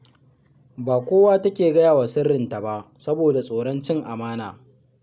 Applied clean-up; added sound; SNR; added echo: none; none; none; none.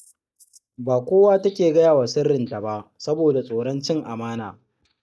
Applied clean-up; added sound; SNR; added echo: neural mask model DeepFilterNet 3.